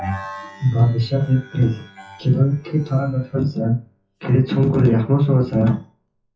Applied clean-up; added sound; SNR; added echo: classical method WPE with log-MMSE.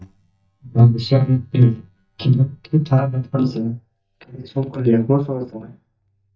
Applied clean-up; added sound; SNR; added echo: neural mask model DeepFilterNet 3.